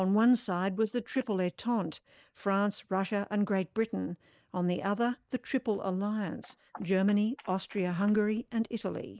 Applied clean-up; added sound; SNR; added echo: neural mask model Resemble Enhance denoiser.